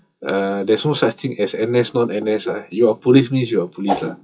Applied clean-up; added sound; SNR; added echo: classical method WPE with log-MMSE.